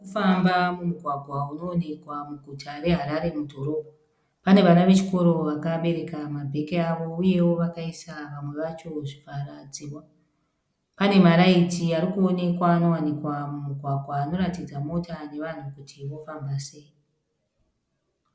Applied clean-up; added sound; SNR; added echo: none; none; none; none.